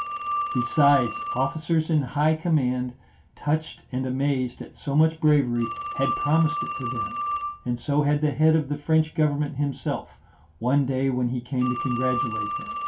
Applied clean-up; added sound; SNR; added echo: none; Telephone; 9 dB; reverberation time 0.2 s.